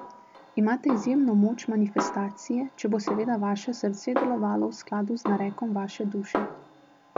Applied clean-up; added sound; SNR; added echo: none; Snare drum; 9 dB; none.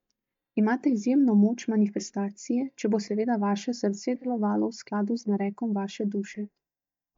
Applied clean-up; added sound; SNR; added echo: neural mask model DeepFilterNet 3.